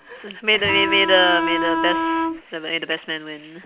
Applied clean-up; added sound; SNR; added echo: none; Bowed string instrument; 1 dB; none.